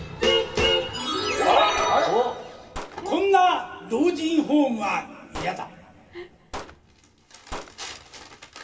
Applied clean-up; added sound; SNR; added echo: none; Gunshot, gunfire; 17 dB; reverberation time 2.7 s.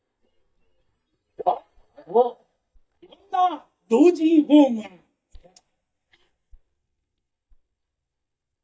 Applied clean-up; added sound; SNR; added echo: neural mask model DeepFilterNet 3.